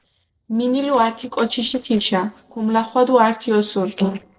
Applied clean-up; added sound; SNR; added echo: neural separator model SepFormer DNS4.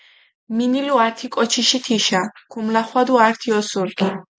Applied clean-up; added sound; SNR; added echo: none; none; none; none.